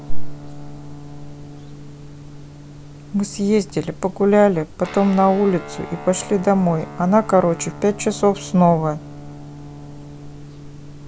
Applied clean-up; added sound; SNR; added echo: none; Guitar; 17 dB; none.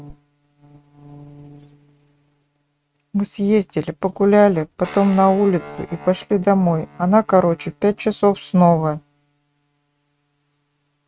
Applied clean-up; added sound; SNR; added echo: neural mask model RNNoise.